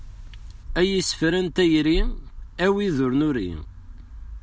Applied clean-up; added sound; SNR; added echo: none; none; none; none.